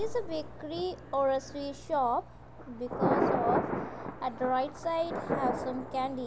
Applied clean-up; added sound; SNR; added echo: none; Thunder; 2 dB; none.